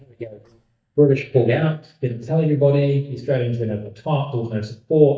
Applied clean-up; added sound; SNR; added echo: neural mask model DeepFilterNet 3.